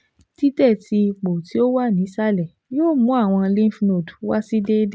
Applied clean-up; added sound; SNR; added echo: none; none; none; none.